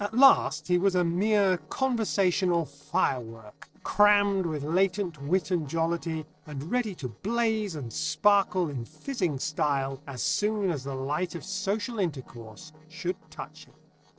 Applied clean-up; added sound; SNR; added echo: neural separator model SepFormer DNS4.